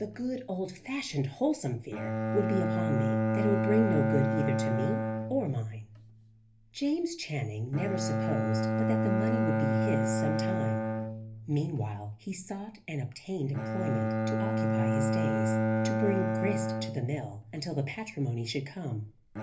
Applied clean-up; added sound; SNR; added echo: none; Bowed string instrument; -2 dB; reverberation time 0.3 s.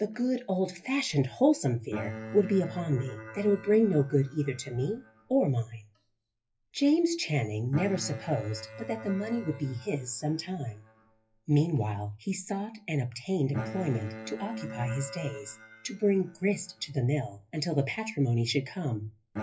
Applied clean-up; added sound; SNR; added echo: classical method WPE with log-MMSE.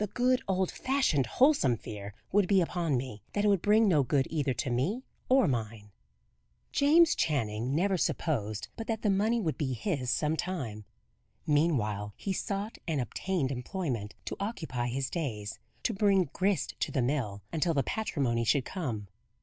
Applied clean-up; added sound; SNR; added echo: none; none; none; none.